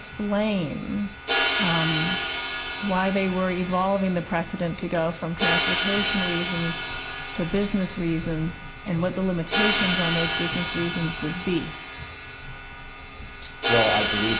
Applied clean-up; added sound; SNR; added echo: none; Crash cymbal + Rattle (instrument); 0 dB; none.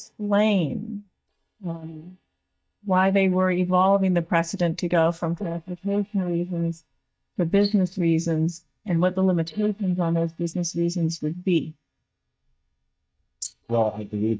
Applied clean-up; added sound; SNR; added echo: neural mask model DeepFilterNet 3.